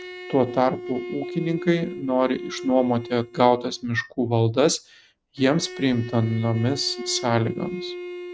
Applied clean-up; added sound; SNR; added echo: neural mask model RNNoise.